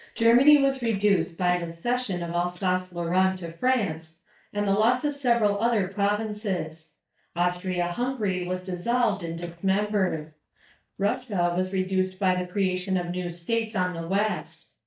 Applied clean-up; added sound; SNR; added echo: neural mask model DeepFilterNet 3.